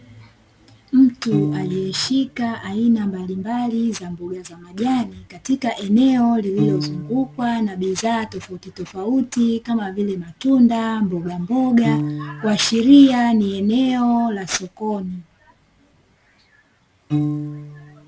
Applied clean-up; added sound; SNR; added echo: none; Piano; 11 dB; none.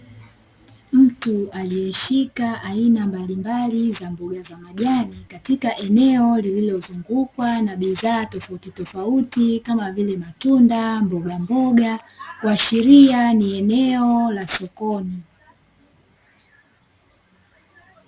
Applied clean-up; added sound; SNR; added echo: none; none; none; none.